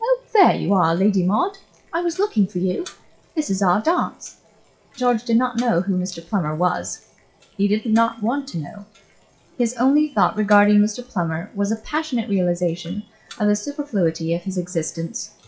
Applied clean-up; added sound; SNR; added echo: classical method WPE with log-MMSE.